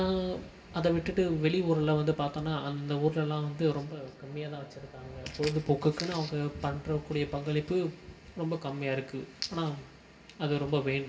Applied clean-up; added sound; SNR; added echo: none; none; none; reverberation time 1.6 s.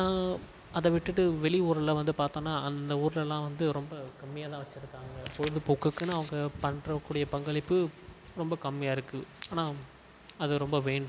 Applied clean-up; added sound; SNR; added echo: none; none; none; none.